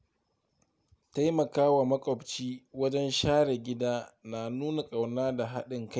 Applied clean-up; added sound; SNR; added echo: none; none; none; none.